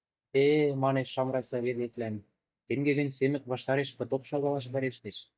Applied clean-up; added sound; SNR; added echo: neural mask model DeepFilterNet 3.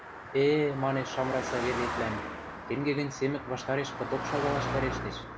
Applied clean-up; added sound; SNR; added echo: none; Car passing by; 5 dB; none.